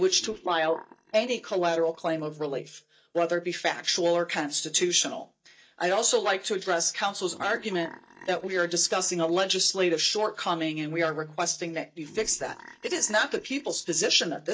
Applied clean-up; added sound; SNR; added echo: neural mask model DeepFilterNet 3.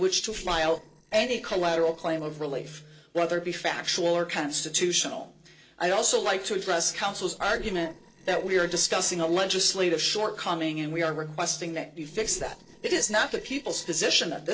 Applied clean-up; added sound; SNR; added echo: neural separator model SepFormer DNS4.